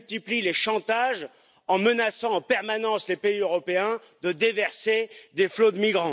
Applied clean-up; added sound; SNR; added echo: none; none; none; none.